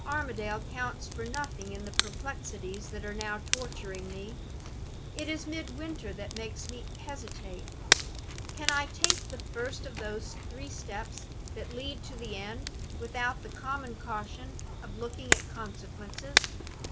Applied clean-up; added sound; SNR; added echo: none; Crackle; -4 dB; none.